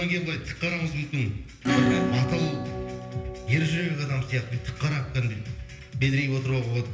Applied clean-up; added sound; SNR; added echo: none; Acoustic guitar / Strum; 6 dB; reverberation time 0.8 s.